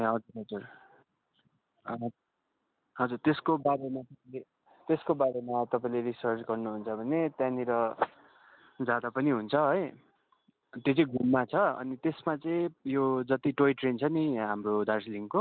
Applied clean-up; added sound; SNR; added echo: none; none; none; none.